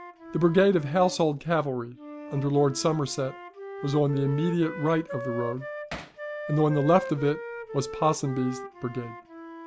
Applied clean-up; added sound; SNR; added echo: none; Hammer + Wind instrument, woodwind instrument; 12 dB; none.